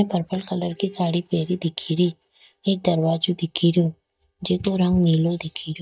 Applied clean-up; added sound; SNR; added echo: neural mask model DeepFilterNet 3.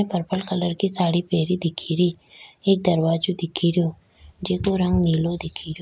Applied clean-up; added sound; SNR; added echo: none; none; none; none.